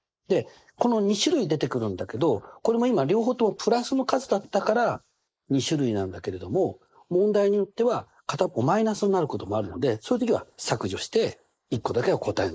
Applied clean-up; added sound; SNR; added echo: neural mask model Resemble Enhance denoiser.